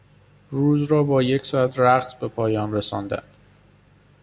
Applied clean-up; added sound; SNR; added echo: none; none; none; none.